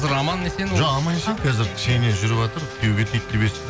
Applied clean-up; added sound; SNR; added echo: none; Race car, auto racing / Accelerating, revving, vroom; 13 dB; none.